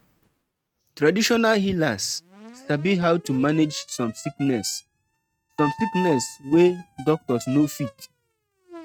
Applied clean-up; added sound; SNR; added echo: neural mask model RNNoise.